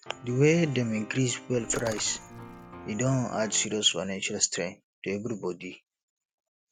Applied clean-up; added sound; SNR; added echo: none; Piano + Splash, splatter; 14 dB; none.